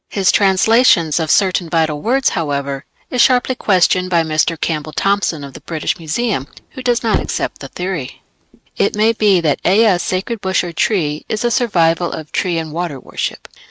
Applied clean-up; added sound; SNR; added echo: neural mask model RNNoise.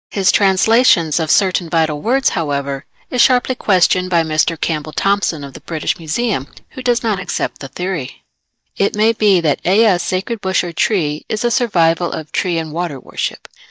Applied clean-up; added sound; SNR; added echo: neural mask model DeepFilterNet 3.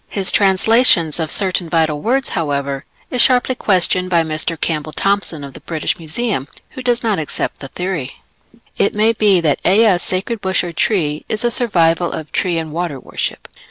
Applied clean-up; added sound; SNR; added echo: none; none; none; none.